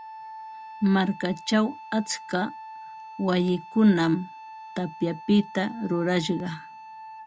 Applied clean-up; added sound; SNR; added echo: none; Wind instrument, woodwind instrument; 16 dB; none.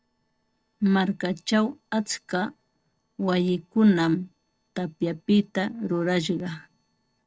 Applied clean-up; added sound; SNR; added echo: neural separator model SepFormer DNS4.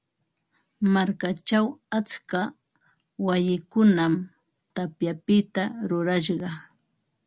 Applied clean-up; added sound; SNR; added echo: none; none; none; none.